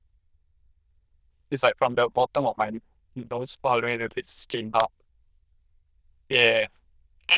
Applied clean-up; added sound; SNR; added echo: neural diffusion model UNIVERSE++.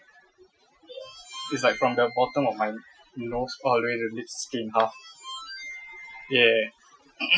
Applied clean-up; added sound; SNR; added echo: classical method Wiener filter.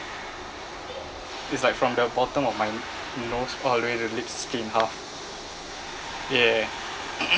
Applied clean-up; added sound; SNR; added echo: none; none; none; none.